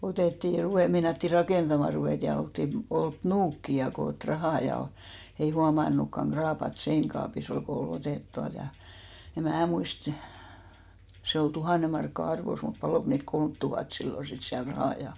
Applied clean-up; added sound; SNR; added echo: none; none; none; none.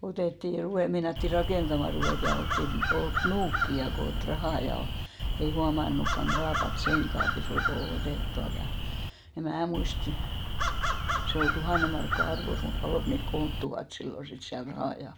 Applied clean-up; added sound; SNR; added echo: none; Crow; -2 dB; none.